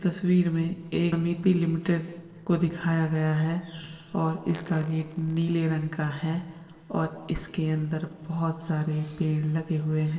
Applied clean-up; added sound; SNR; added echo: neural separator model SepFormer DNS4.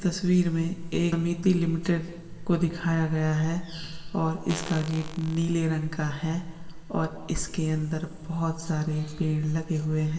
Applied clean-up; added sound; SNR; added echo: none; Fart; 14 dB; reverberation time 2.6 s.